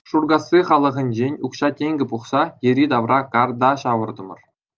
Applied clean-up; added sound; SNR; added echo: none; none; none; none.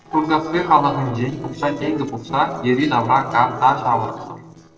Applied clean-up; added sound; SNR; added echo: neural separator model SepFormer DNS4.